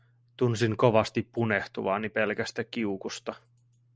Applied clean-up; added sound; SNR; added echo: none; none; none; none.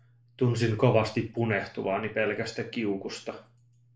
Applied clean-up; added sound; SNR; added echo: none; none; none; reverberation time 0.4 s.